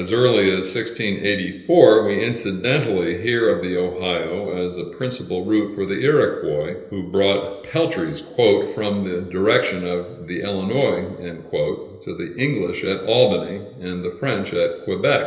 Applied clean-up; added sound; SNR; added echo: none; none; none; reverberation time 1.4 s.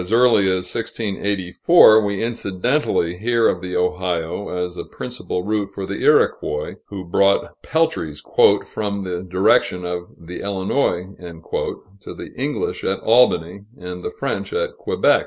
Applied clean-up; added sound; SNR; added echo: none; none; none; none.